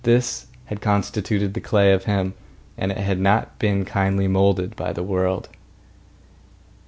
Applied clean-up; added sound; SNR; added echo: none; none; none; none.